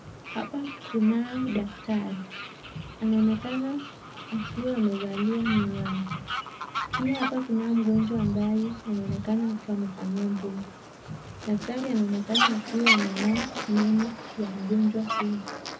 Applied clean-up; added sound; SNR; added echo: none; Fowl; 7 dB; reverberation time 0.4 s.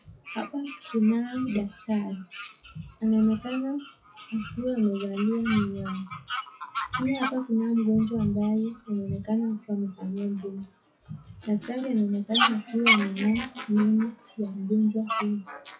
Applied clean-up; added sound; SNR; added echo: classical method WPE with log-MMSE.